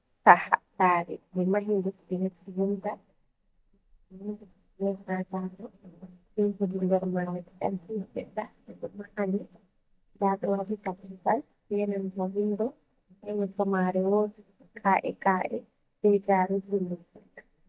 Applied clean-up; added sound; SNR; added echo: neural mask model DeepFilterNet 3.